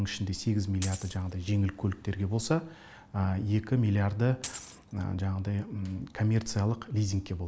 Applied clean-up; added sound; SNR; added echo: none; Coin (dropping); 13 dB; none.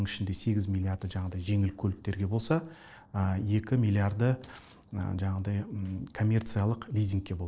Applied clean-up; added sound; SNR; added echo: neural separator model SepFormer DNS4.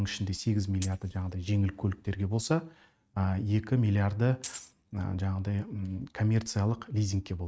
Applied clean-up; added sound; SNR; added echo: neural mask model RNNoise.